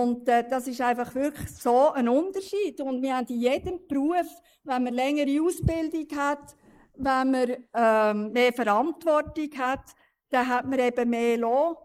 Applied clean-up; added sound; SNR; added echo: neural mask model Resemble Enhance denoiser.